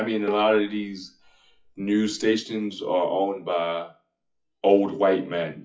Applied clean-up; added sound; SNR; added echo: classical method WPE with log-MMSE.